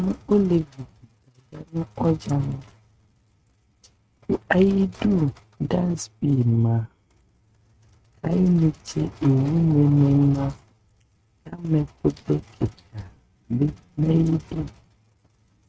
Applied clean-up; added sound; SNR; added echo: neural mask model RNNoise.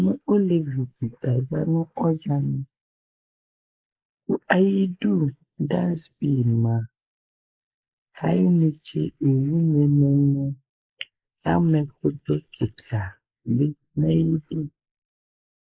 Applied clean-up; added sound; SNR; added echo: neural mask model Resemble Enhance denoiser.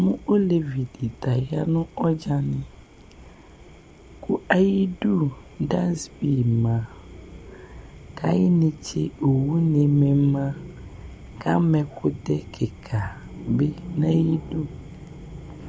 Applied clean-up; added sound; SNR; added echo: none; none; none; none.